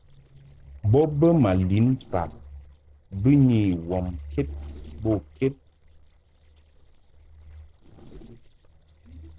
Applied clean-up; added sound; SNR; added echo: neural separator model SepFormer DNS4.